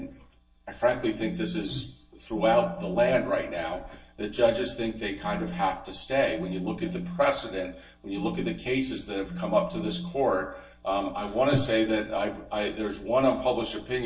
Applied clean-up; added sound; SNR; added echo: neural separator model SepFormer DNS4.